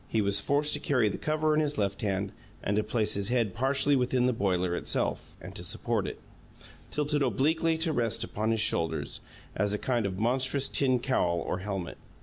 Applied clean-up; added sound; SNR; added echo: none; none; none; none.